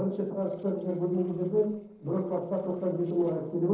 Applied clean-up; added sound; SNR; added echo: neural separator model SepFormer DNS4.